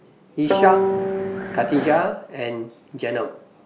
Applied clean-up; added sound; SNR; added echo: none; Guitar; -1 dB; none.